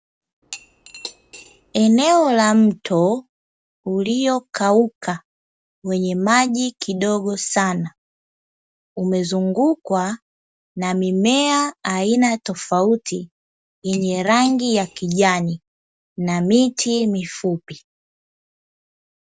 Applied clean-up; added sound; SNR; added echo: none; Cutlery, silverware / Dishes, pots, and pans; 19 dB; none.